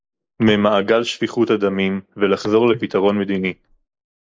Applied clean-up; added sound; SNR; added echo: neural mask model Resemble Enhance denoiser.